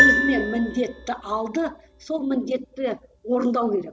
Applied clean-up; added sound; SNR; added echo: none; Piano; 1 dB; none.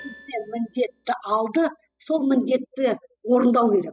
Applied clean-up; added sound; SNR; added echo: classical method spectral subtraction.